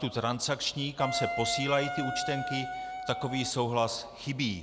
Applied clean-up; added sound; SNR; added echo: none; Wind instrument, woodwind instrument; 4 dB; none.